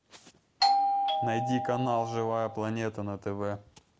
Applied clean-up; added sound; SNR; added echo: none; Doorbell; -3 dB; none.